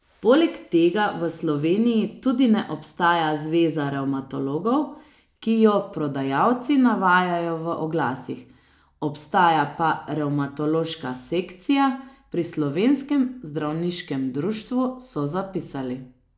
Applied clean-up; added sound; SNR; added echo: none; none; none; none.